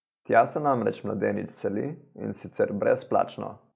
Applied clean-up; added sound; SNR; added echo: none; none; none; none.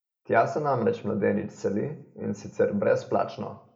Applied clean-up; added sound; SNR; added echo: none; none; none; reverberation time 0.5 s.